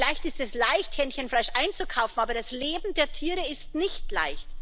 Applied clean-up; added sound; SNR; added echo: none; Buzz; 5 dB; none.